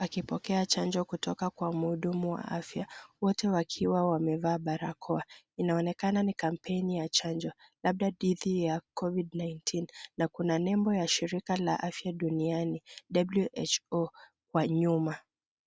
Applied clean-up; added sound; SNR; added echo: none; none; none; none.